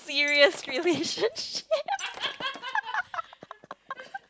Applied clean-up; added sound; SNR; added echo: none; Shatter; 18 dB; none.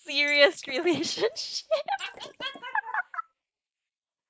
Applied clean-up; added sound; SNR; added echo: neural mask model Resemble Enhance denoiser.